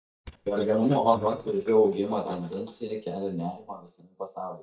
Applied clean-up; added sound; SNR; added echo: neural mask model DeepFilterNet 3.